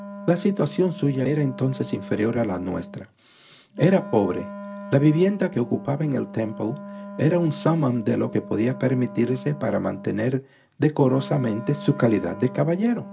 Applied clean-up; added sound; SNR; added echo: none; Wind instrument, woodwind instrument; 14 dB; none.